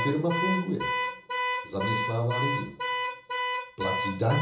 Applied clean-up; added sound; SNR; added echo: none; Alarm / Car; 1 dB; reverberation time 1.0 s.